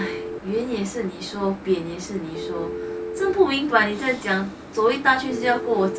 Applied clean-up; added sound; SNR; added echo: none; Telephone; 11 dB; none.